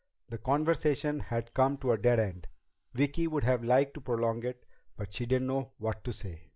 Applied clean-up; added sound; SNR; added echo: neural mask model Resemble Enhance denoiser.